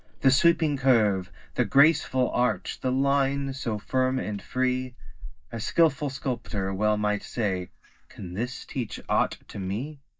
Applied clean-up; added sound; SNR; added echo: neural mask model DeepFilterNet 3.